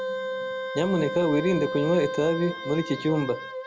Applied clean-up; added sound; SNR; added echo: none; Wind instrument, woodwind instrument; 6 dB; none.